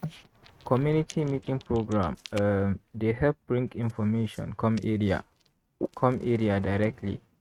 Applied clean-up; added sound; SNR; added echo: neural mask model RNNoise.